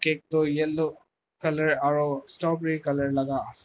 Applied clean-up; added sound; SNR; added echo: none; none; none; none.